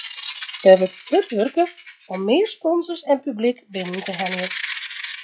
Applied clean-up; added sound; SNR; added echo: classical method log-MMSE.